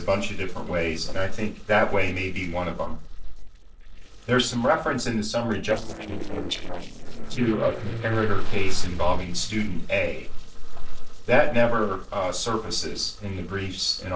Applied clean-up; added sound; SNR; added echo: neural separator model SepFormer DNS4.